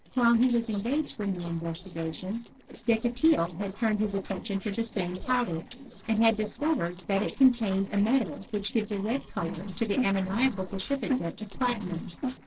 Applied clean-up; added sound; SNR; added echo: neural separator model SepFormer DNS4.